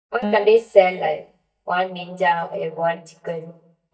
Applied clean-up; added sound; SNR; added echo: neural mask model DeepFilterNet 3.